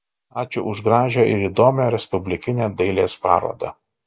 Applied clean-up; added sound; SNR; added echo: none; none; none; none.